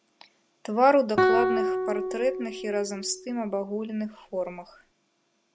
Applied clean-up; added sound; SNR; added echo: none; Guitar; 1 dB; none.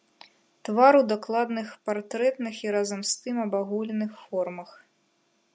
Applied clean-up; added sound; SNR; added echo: none; none; none; none.